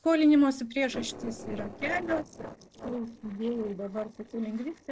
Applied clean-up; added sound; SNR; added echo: neural separator model SepFormer DNS4.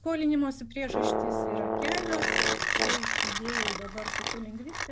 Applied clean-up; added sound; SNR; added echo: none; Brass instrument + Mechanisms; -4 dB; none.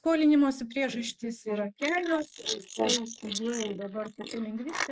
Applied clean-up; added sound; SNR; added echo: neural mask model Resemble Enhance denoiser.